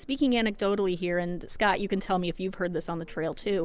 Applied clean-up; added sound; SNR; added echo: none; none; none; none.